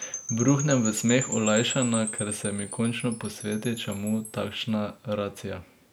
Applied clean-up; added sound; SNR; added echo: none; Wind chime / Percussion; 10 dB; none.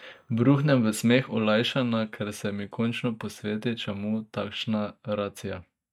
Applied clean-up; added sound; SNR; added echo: neural mask model DeepFilterNet 3.